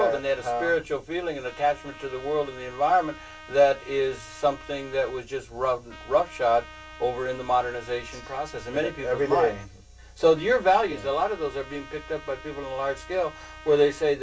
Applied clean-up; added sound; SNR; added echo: none; Trumpet; 20 dB; reverberation time 0.1 s.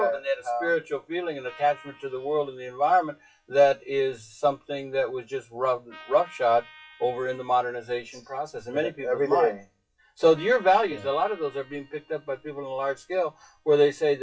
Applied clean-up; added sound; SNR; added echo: classical method WPE with log-MMSE.